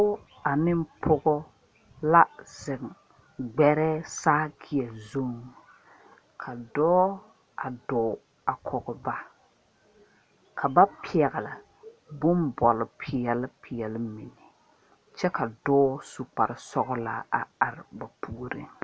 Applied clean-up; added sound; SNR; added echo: none; none; none; none.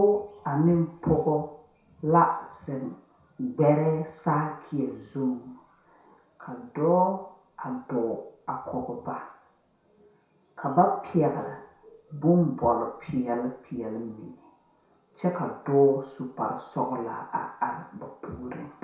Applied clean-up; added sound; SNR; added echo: none; none; none; reverberation time 0.6 s.